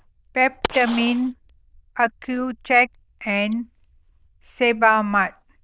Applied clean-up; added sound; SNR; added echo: neural diffusion model UNIVERSE++.